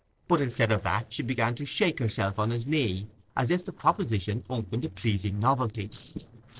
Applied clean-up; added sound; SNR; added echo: neural separator model SepFormer DNS4.